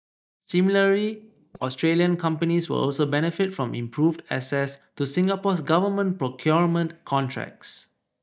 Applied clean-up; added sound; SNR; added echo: neural mask model DeepFilterNet 3.